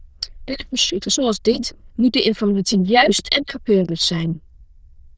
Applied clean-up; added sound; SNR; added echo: neural diffusion model UNIVERSE++.